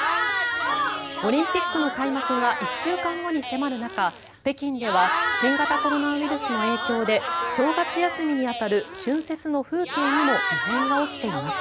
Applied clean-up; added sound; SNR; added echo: none; Crowd / Cheering; 1 dB; none.